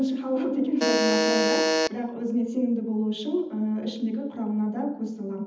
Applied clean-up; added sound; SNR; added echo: none; Alarm; -3 dB; reverberation time 0.8 s.